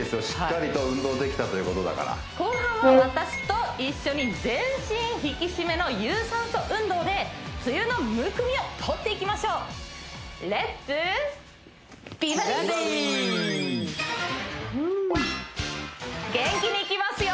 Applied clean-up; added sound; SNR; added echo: none; Brass instrument; -3 dB; none.